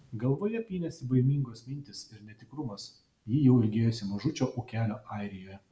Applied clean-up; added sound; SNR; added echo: none; none; none; none.